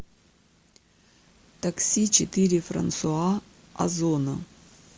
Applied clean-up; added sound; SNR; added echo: none; none; none; none.